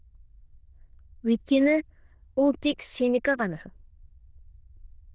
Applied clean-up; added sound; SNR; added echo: neural diffusion model UNIVERSE++.